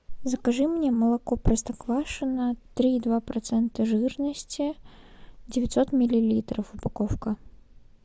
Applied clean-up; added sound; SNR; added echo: none; none; none; none.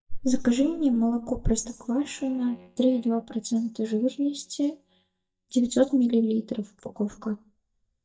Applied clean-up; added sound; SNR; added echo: neural mask model DeepFilterNet 3.